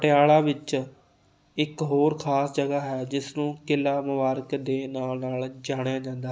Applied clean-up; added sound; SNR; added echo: none; none; none; none.